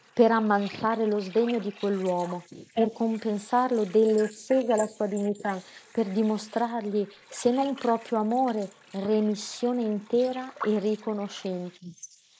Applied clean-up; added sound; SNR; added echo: neural mask model Resemble Enhance denoiser.